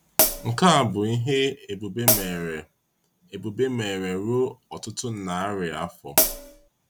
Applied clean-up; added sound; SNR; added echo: none; Hi-hat; -3 dB; none.